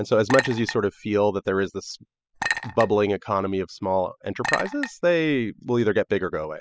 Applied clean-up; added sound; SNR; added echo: classical method spectral subtraction.